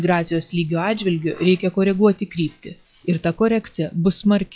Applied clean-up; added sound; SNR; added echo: classical method log-MMSE.